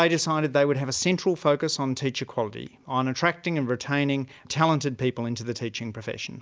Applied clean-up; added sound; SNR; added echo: none; none; none; none.